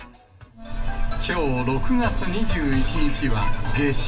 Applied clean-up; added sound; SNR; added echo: none; Wind instrument, woodwind instrument; 20 dB; reverberation time 0.2 s.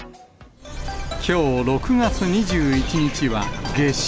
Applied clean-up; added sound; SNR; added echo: none; none; none; none.